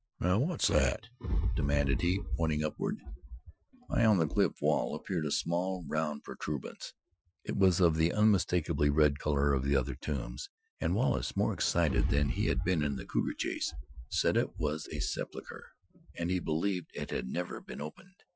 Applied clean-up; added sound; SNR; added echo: classical method Wiener filter.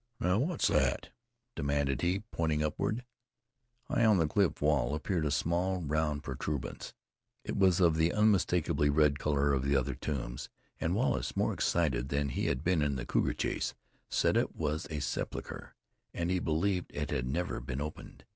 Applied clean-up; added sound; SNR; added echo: none; none; none; none.